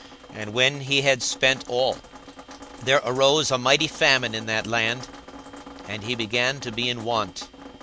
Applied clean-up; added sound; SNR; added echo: none; Drip; 18 dB; none.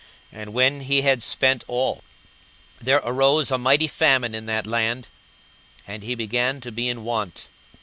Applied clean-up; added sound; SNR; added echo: none; none; none; none.